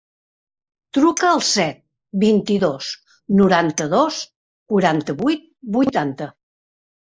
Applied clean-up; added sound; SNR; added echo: neural mask model Resemble Enhance denoiser.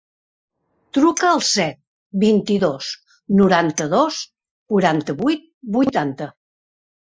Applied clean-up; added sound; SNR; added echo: classical method Wiener filter.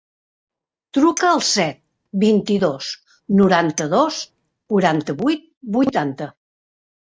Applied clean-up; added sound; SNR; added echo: neural mask model RNNoise.